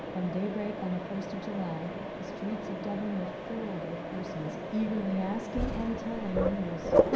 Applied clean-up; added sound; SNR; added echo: none; Mechanisms; -1 dB; reverberation time 0.9 s.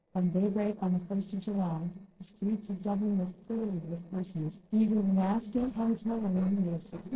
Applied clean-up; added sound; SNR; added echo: neural separator model SepFormer DNS4.